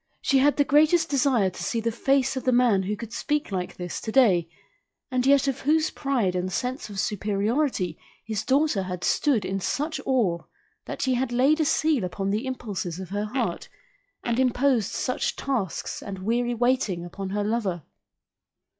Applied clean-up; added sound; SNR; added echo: classical method log-MMSE.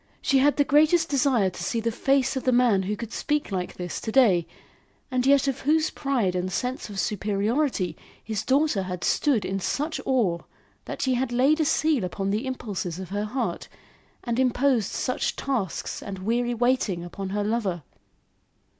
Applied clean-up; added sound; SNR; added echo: none; none; none; none.